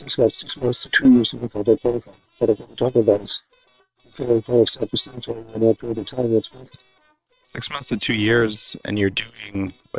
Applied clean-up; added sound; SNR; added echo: neural separator model SepFormer WHAM!.